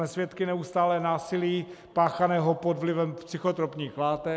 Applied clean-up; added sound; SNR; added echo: none; none; none; none.